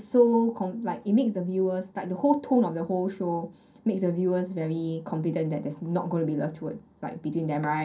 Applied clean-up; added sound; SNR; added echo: none; Brass instrument; 16 dB; reverberation time 0.3 s.